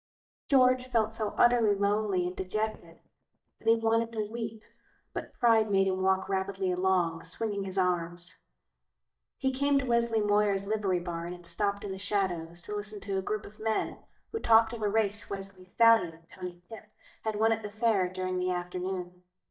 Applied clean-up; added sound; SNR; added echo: neural mask model DeepFilterNet 3.